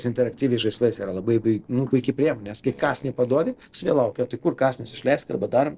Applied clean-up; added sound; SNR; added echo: neural separator model SepFormer DNS4.